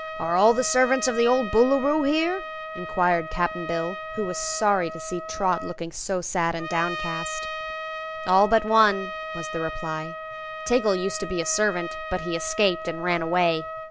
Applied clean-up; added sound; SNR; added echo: none; Trumpet; 9 dB; none.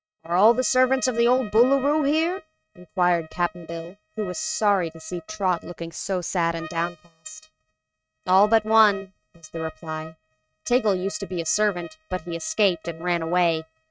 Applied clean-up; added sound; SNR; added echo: neural mask model RNNoise.